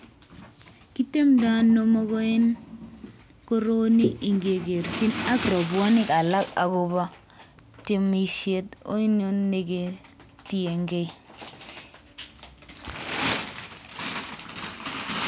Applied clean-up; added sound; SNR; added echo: none; none; none; none.